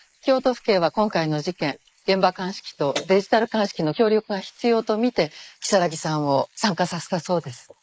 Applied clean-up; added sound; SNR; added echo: neural mask model Resemble Enhance denoiser.